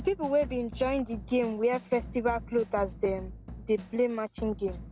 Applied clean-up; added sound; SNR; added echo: none; Drum / Drum kit; 13 dB; none.